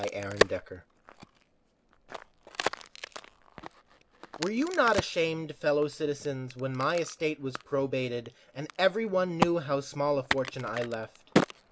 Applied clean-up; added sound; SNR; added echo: none; Crack; 4 dB; none.